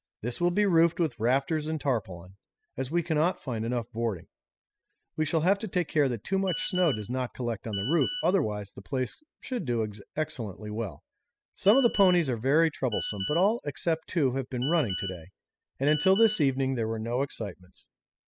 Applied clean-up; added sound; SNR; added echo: classical method spectral subtraction.